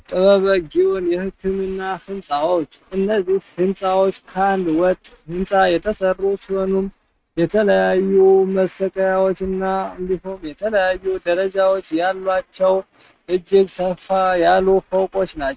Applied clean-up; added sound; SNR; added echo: neural mask model RNNoise.